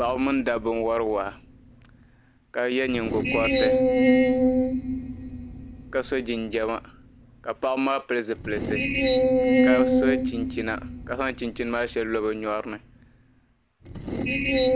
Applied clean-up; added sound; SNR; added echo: none; Screech; -3 dB; none.